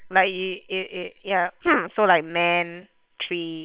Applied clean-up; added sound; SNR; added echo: neural separator model SepFormer WHAM!.